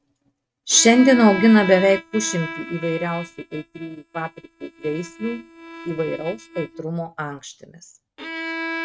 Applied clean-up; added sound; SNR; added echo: neural mask model RNNoise.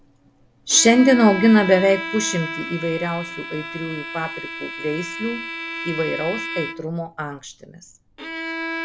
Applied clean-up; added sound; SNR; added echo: none; Bowed string instrument; 9 dB; none.